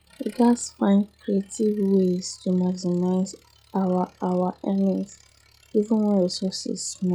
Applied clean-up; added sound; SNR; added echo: classical method log-MMSE.